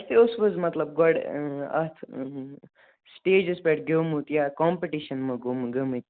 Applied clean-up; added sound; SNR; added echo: neural mask model Resemble Enhance denoiser.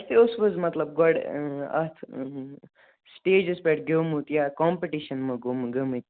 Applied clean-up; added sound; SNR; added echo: none; none; none; none.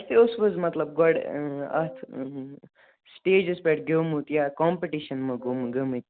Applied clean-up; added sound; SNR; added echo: none; Wind instrument, woodwind instrument; 17 dB; none.